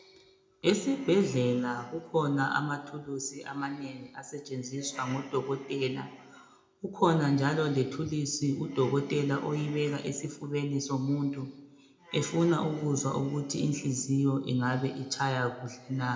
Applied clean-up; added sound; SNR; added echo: none; none; none; reverberation time 0.5 s.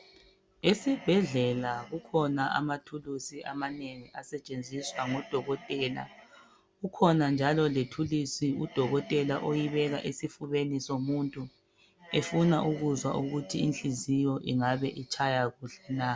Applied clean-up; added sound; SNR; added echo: none; none; none; none.